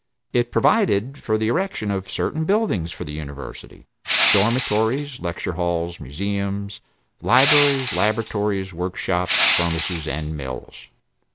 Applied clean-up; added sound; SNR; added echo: none; Crushing; 3 dB; none.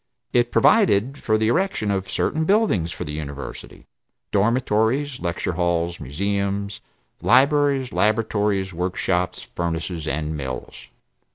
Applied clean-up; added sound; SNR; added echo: none; none; none; none.